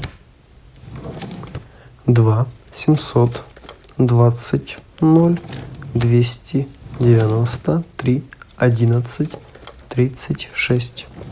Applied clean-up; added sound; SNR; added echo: none; Drawer open or close; 18 dB; none.